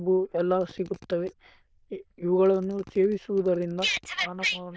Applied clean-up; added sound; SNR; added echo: neural diffusion model UNIVERSE++.